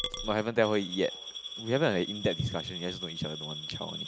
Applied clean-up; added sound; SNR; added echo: none; Coin (dropping) / Glass; 9 dB; none.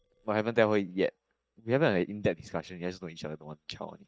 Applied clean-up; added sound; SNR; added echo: neural mask model DeepFilterNet 3.